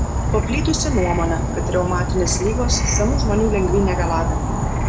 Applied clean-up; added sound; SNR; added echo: none; Insect / Frog; -2 dB; reverberation time 0.5 s.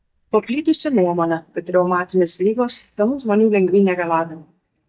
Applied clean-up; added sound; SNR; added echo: neural mask model DeepFilterNet 3.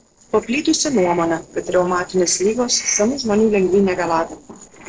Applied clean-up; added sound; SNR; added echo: neural separator model SepFormer DNS4.